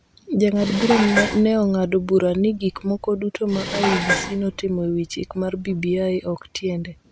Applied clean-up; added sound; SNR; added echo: none; Dishes, pots, and pans; 7 dB; none.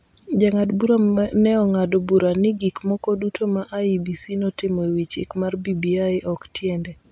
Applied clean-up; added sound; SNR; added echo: none; none; none; none.